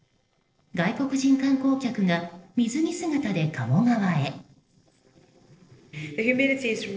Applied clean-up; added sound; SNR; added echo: neural separator model SepFormer DNS4.